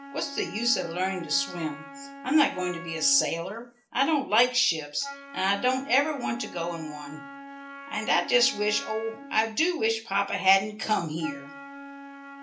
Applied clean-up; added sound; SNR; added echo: none; Wind instrument, woodwind instrument; 15 dB; reverberation time 0.3 s.